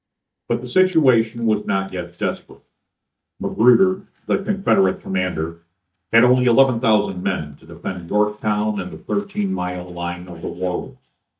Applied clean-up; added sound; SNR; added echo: neural mask model DeepFilterNet 3.